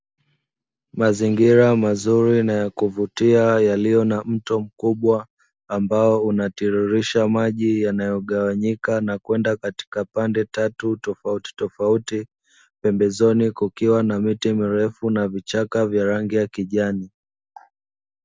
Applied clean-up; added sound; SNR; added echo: none; none; none; none.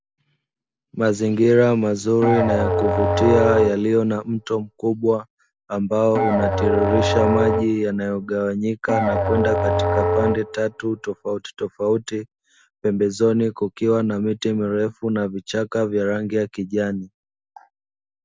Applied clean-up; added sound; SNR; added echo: none; Musical instrument; 1 dB; none.